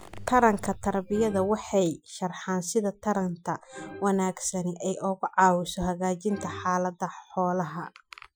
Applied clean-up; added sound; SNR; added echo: classical method Wiener filter.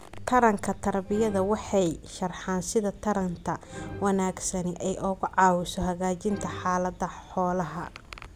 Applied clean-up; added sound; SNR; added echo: none; Musical instrument; 17 dB; none.